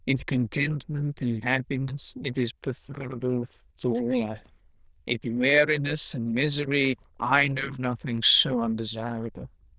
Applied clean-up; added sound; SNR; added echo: neural diffusion model UNIVERSE++.